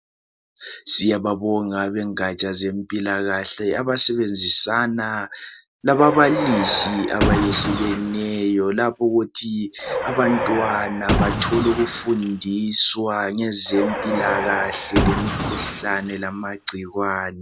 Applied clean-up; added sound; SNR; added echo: none; Car; 3 dB; none.